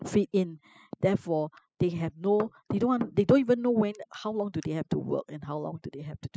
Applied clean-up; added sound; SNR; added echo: classical method spectral subtraction.